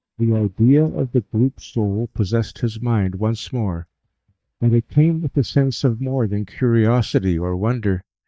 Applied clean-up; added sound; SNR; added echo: neural mask model DeepFilterNet 3.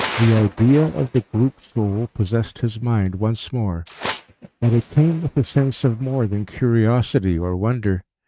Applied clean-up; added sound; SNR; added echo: neural mask model RNNoise.